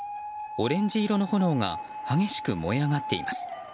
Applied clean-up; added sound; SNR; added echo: none; none; none; none.